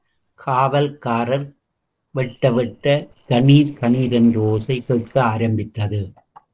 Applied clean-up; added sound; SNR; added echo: neural separator model SepFormer DNS4.